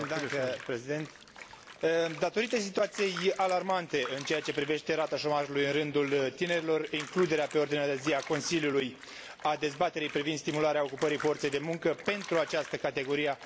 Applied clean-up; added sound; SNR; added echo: none; Bathtub (filling or washing); 15 dB; none.